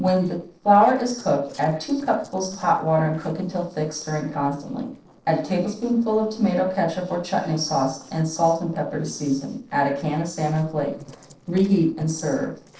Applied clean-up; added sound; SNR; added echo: neural separator model SepFormer DNS4.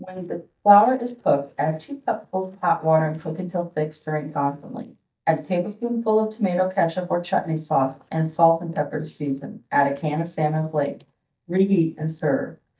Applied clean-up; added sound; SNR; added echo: neural mask model DeepFilterNet 3.